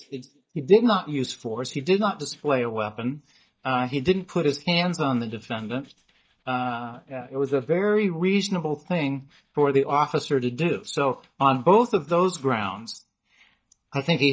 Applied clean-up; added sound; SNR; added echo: neural mask model DeepFilterNet 3.